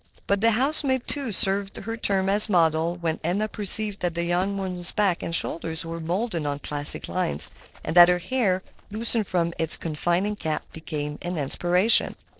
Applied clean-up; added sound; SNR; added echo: neural separator model SepFormer DNS4.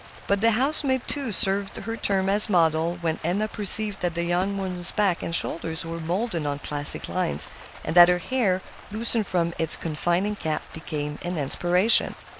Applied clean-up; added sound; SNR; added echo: none; Stream; 19 dB; none.